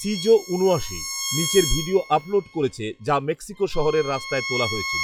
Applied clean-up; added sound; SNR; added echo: classical method log-MMSE.